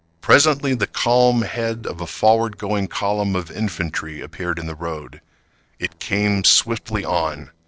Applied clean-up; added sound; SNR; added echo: neural separator model SepFormer DNS4.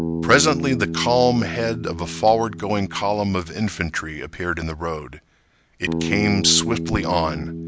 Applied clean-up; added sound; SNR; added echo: none; Bass guitar; 7 dB; none.